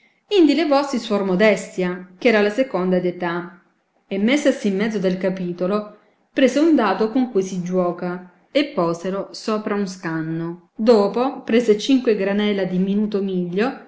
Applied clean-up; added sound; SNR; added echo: none; none; none; none.